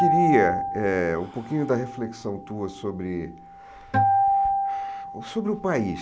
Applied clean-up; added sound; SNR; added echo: none; Acoustic guitar; -1 dB; none.